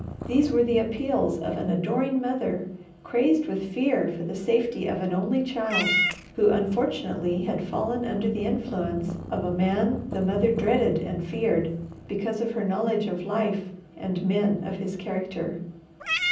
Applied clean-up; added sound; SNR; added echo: none; Meow / Purr; 10 dB; reverberation time 0.6 s.